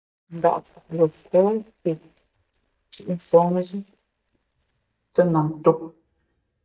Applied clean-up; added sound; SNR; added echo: neural mask model DeepFilterNet 3.